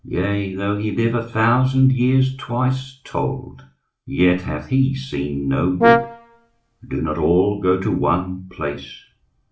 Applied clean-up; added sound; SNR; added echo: none; Brass instrument; 0 dB; reverberation time 0.4 s.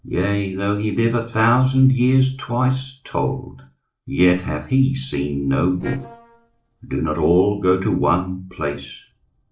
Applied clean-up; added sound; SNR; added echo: neural separator model SepFormer DNS4.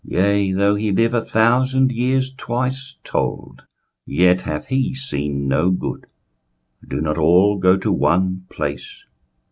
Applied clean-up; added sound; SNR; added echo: none; none; none; none.